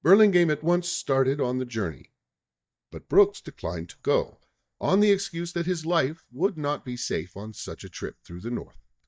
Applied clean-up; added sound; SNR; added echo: neural mask model DeepFilterNet 3.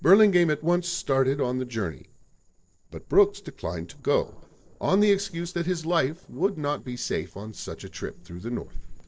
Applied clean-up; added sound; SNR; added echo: neural separator model SepFormer DNS4.